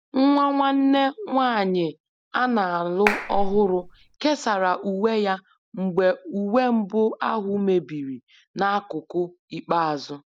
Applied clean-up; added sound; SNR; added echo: none; Clapping; 3 dB; none.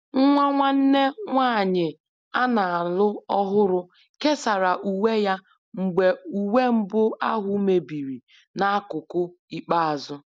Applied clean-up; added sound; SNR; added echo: none; none; none; none.